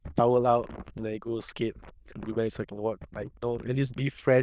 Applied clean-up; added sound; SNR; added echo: neural diffusion model UNIVERSE++.